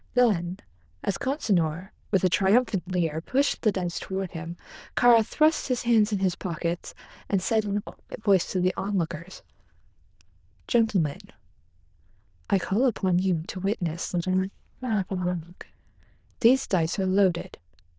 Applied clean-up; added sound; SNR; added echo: neural diffusion model UNIVERSE++.